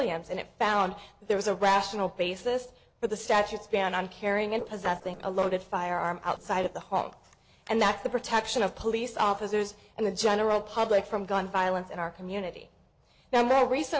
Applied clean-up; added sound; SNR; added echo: neural separator model SepFormer DNS4.